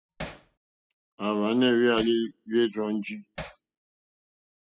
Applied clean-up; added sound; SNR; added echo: classical method spectral subtraction.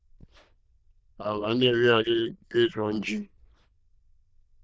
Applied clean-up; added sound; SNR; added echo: neural diffusion model UNIVERSE++.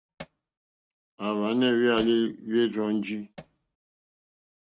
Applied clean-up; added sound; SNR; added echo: neural mask model RNNoise.